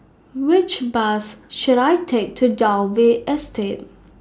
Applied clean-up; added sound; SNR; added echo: none; none; none; none.